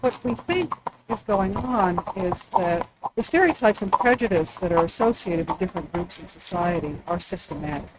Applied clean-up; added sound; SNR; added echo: neural mask model RNNoise.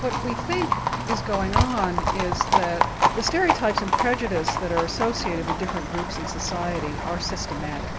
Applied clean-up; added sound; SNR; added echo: none; Livestock, farm animals, working animals; -2 dB; none.